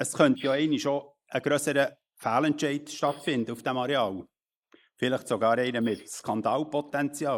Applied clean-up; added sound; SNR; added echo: neural mask model Resemble Enhance denoiser.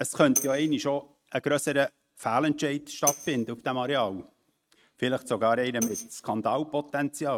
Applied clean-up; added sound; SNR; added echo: neural mask model RNNoise.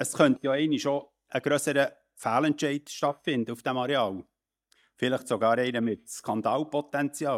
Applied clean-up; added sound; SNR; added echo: neural mask model DeepFilterNet 3.